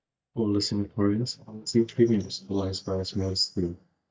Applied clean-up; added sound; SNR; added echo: neural mask model DeepFilterNet 3.